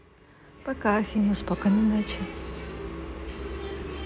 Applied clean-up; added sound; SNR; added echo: none; none; none; none.